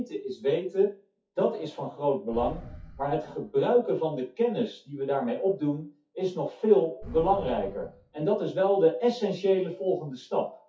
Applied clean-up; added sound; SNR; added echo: classical method WPE with log-MMSE.